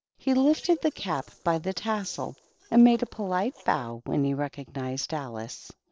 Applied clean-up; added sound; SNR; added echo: neural separator model SepFormer DNS4.